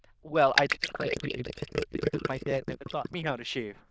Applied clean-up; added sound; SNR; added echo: neural diffusion model UNIVERSE++.